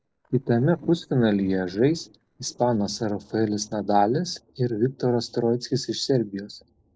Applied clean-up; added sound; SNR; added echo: neural separator model SepFormer DNS4.